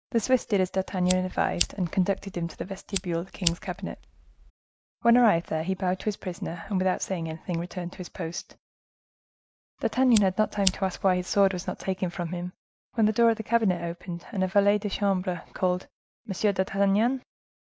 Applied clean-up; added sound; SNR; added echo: none; Fire; 9 dB; none.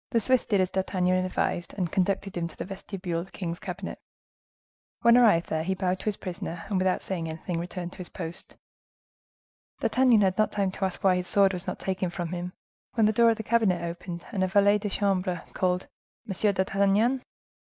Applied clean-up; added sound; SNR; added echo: none; none; none; none.